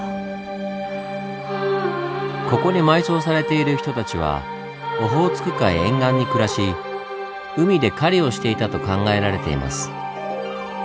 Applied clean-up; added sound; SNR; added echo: none; Bowed string instrument; 15 dB; none.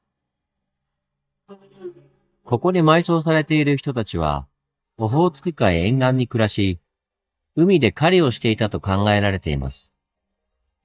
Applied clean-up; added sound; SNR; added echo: neural mask model DeepFilterNet 3.